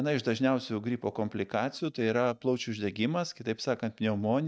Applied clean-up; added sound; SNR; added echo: neural mask model DeepFilterNet 3.